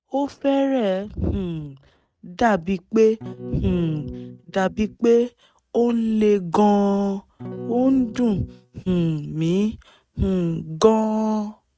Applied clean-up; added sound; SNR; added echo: neural mask model RNNoise.